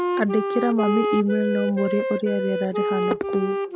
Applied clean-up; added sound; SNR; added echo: none; Wind instrument, woodwind instrument; 1 dB; none.